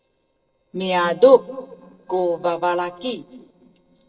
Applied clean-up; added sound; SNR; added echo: neural separator model SepFormer DNS4.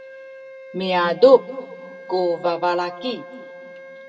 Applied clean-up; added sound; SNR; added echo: none; Wind instrument, woodwind instrument; 18 dB; reverberation time 1.9 s.